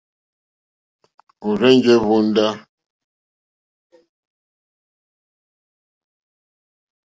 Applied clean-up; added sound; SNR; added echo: none; none; none; none.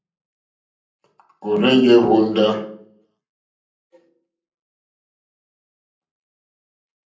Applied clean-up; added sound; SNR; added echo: none; none; none; reverberation time 0.6 s.